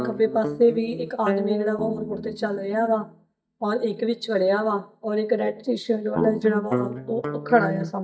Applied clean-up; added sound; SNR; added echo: neural mask model DeepFilterNet 3.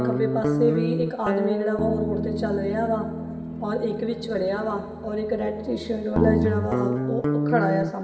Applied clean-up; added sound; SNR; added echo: none; Guitar; 0 dB; reverberation time 2.9 s.